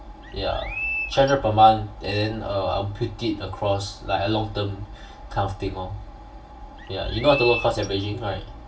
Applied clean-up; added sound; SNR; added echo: none; Chirp, tweet; 8 dB; reverberation time 0.2 s.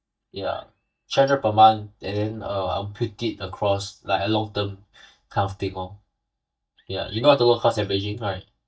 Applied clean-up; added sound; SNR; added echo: neural mask model DeepFilterNet 3.